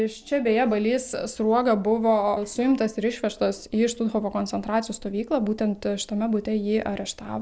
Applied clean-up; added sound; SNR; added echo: neural separator model SepFormer DNS4.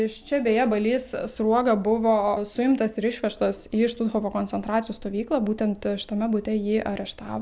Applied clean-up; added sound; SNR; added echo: none; none; none; none.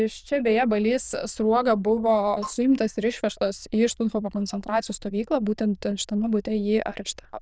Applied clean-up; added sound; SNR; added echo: neural diffusion model UNIVERSE++.